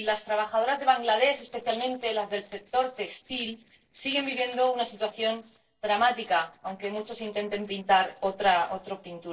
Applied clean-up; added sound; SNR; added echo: neural separator model SepFormer DNS4.